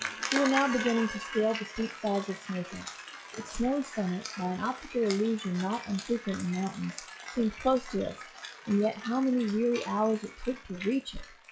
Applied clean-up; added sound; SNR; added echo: classical method log-MMSE.